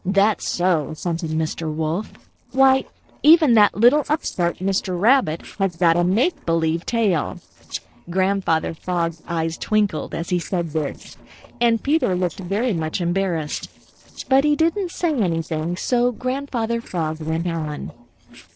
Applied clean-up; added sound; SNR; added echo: neural separator model SepFormer DNS4.